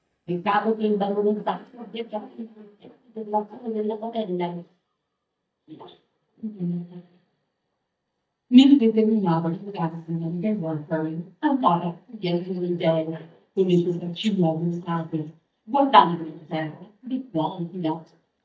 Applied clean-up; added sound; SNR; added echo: neural mask model DeepFilterNet 3.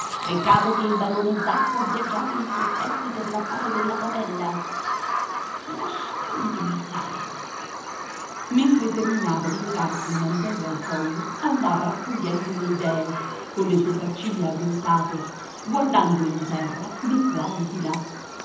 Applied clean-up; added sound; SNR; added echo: none; Bird vocalization, bird call, bird song; 5 dB; reverberation time 0.8 s.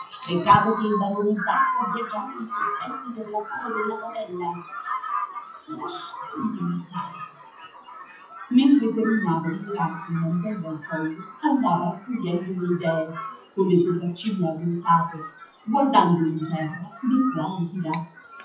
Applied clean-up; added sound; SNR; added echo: classical method WPE with log-MMSE.